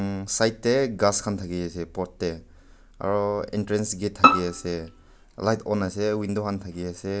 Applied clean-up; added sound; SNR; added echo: none; Bowed string instrument; -5 dB; none.